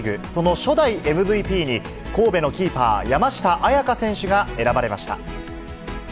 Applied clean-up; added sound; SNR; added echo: none; none; none; none.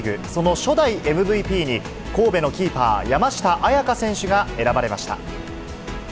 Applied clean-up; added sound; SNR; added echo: none; Fixed-wing aircraft, airplane; 18 dB; none.